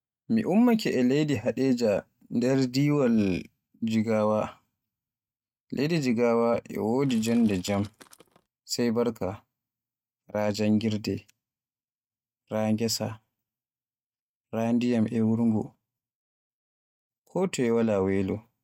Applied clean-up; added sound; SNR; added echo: neural mask model RNNoise.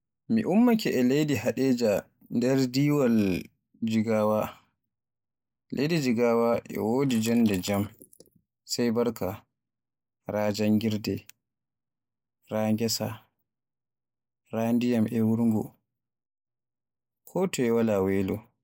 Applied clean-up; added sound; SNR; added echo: neural mask model Resemble Enhance denoiser.